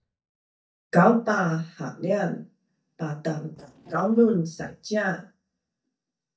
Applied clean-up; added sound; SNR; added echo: neural mask model DeepFilterNet 3.